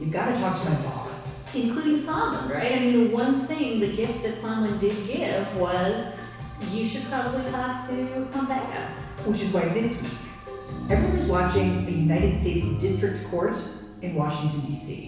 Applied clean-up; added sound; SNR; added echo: none; Fixed-wing aircraft, airplane; 20 dB; reverberation time 1.1 s.